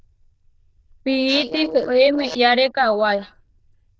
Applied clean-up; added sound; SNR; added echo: neural diffusion model UNIVERSE++.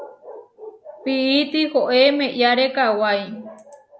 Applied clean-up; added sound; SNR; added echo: none; none; none; none.